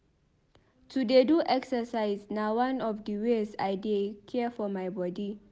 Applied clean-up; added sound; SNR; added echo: none; none; none; none.